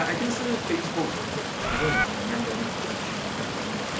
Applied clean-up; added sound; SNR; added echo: none; Bird + Stream; -2 dB; none.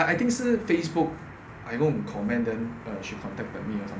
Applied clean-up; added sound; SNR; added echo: none; none; none; none.